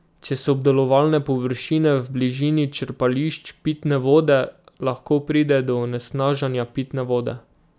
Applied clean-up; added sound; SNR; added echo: none; none; none; none.